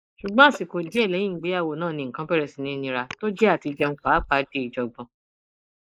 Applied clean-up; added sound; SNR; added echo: neural mask model Resemble Enhance denoiser.